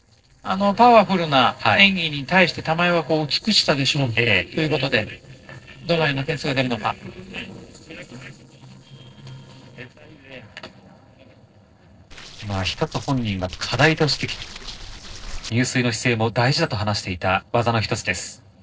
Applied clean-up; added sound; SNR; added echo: neural separator model SepFormer DNS4.